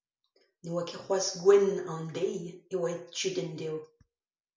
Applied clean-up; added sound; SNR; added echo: none; none; none; none.